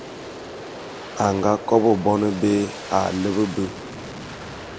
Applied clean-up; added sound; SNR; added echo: none; Aircraft; 12 dB; none.